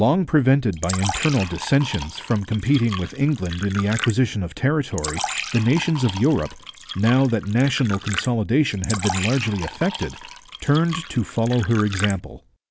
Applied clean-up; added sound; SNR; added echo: none; Fill (with liquid); 10 dB; none.